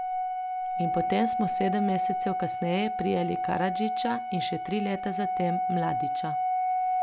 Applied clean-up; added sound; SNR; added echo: none; Organ; -2 dB; none.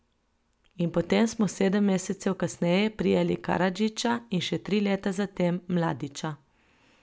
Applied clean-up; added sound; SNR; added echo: none; none; none; none.